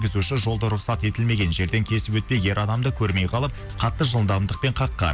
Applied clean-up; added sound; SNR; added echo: none; none; none; none.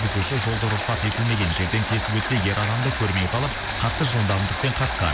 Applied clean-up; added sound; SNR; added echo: none; Water; 5 dB; none.